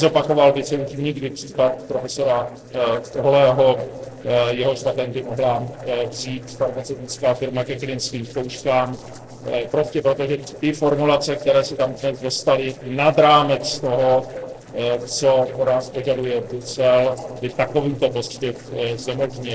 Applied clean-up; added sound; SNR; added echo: neural separator model SepFormer DNS4.